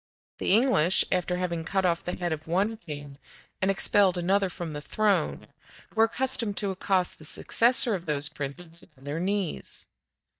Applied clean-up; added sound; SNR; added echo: neural mask model DeepFilterNet 3.